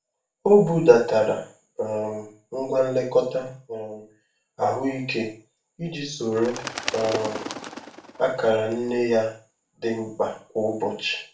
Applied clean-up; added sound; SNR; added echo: none; Bird; 11 dB; reverberation time 0.4 s.